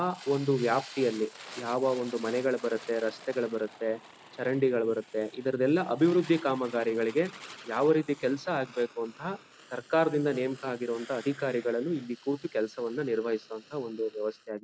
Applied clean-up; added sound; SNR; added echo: none; Fire; 20 dB; none.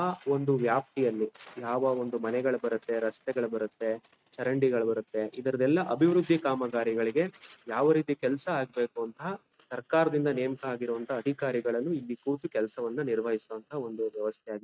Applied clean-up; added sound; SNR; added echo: neural mask model RNNoise.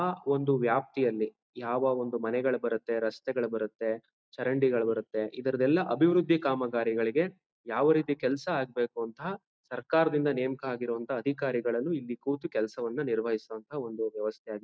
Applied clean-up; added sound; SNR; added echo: none; none; none; none.